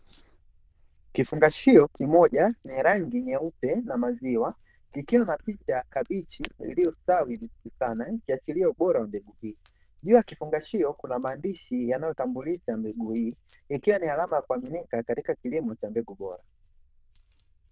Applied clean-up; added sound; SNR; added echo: neural diffusion model UNIVERSE++.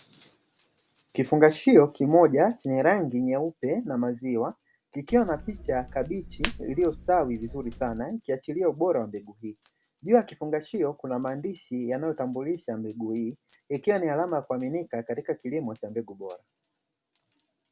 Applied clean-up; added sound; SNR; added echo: none; Hands; 11 dB; none.